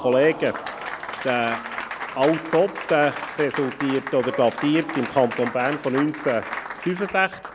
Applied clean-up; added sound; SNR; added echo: none; Applause; 10 dB; none.